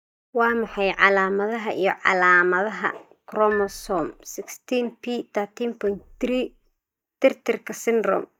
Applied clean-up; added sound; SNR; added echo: neural mask model DeepFilterNet 3.